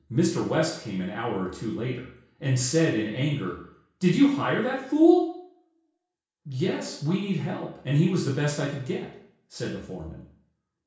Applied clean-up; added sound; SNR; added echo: none; none; none; reverberation time 0.6 s.